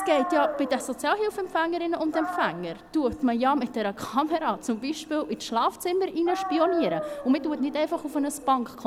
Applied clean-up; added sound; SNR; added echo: none; Dog; 10 dB; none.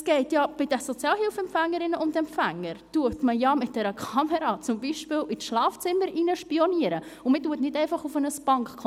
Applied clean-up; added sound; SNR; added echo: none; none; none; none.